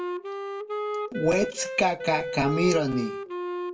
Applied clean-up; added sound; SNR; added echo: none; Wind instrument, woodwind instrument; 4 dB; reverberation time 0.2 s.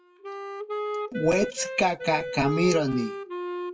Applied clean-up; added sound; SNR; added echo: classical method WPE with log-MMSE.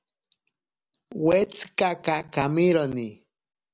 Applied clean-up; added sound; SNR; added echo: none; none; none; none.